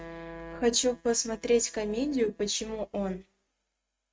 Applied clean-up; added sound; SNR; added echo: neural mask model RNNoise.